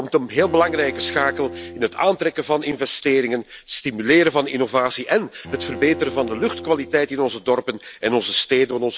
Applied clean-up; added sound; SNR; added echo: none; Bowed string instrument; 15 dB; none.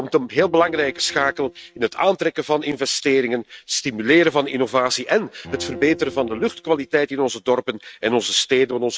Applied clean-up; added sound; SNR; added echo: neural mask model RNNoise.